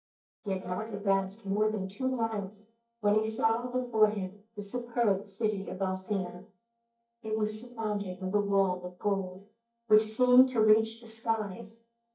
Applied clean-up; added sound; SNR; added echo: neural mask model DeepFilterNet 3.